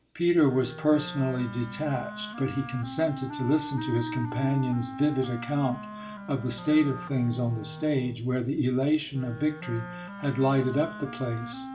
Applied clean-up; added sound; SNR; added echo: none; Wind instrument, woodwind instrument; 12 dB; reverberation time 0.5 s.